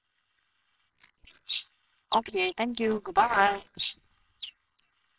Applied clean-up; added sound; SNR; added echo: neural separator model SepFormer WHAMR!.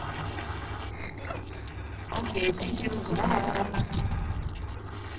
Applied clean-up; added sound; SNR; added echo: neural separator model SepFormer DNS4.